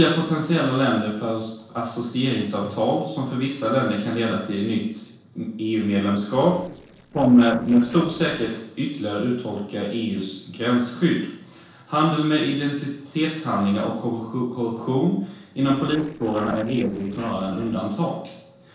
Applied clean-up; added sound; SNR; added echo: neural separator model SepFormer DNS4.